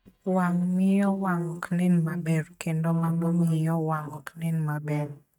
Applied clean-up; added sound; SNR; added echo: neural mask model DeepFilterNet 3.